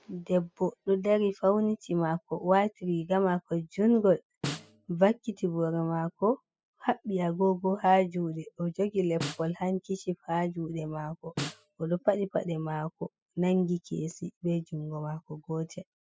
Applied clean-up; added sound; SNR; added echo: classical method spectral subtraction.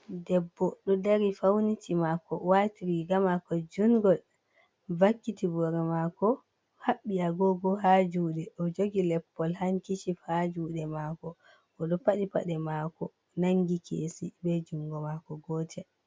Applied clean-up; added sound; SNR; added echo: none; none; none; none.